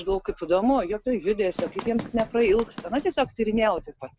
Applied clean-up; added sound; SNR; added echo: none; Run; 13 dB; none.